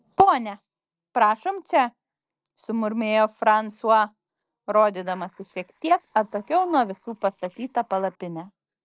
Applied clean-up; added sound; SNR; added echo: neural separator model SepFormer DNS4.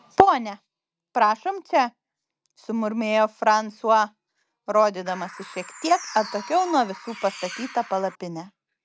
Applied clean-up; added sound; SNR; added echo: none; Bird; 15 dB; none.